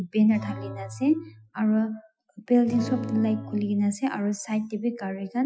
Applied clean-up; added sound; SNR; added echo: classical method Wiener filter.